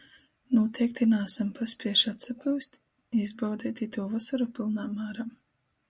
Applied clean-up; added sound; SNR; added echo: none; none; none; none.